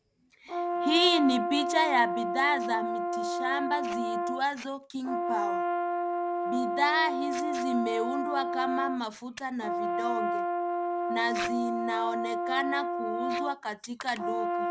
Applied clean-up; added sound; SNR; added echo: none; Brass instrument; 0 dB; none.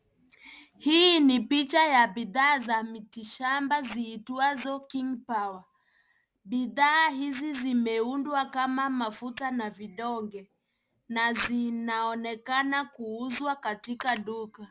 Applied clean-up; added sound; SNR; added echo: none; none; none; none.